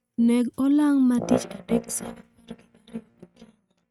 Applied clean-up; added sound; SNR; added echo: neural mask model RNNoise.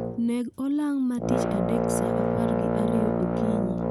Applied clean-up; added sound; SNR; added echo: none; Brass instrument; -2 dB; none.